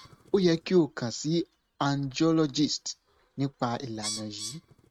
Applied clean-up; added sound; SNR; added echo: neural mask model RNNoise.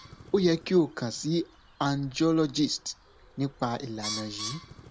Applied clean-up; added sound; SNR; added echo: none; Bird; 15 dB; none.